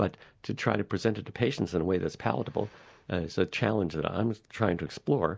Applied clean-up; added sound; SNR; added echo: none; none; none; none.